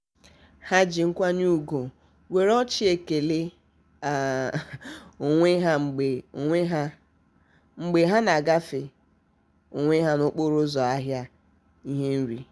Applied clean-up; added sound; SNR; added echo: none; none; none; none.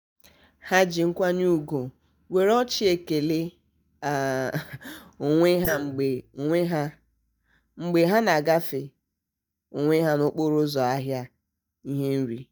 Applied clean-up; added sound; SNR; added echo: neural mask model DeepFilterNet 3.